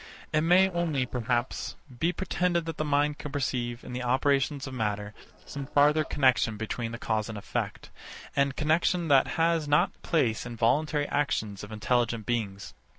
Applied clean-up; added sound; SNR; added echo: neural separator model SepFormer DNS4.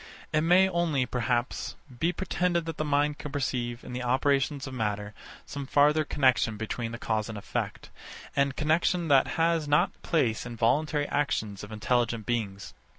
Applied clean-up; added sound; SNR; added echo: none; none; none; none.